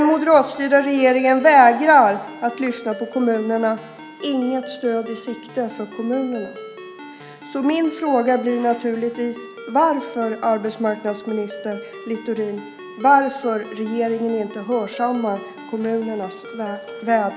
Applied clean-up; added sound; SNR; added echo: none; Ringtone; 16 dB; none.